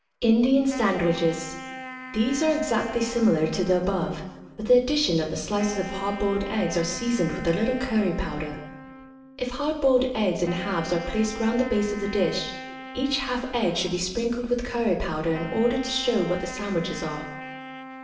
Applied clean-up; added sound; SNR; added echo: none; Wind instrument, woodwind instrument; 14 dB; reverberation time 1.0 s.